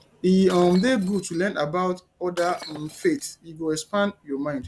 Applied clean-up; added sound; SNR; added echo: none; Shatter; 18 dB; none.